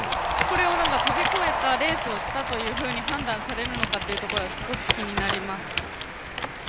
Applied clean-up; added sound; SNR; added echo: none; Computer keyboard; 4 dB; none.